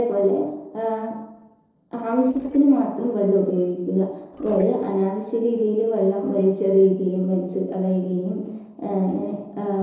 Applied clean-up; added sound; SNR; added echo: neural separator model SepFormer DNS4.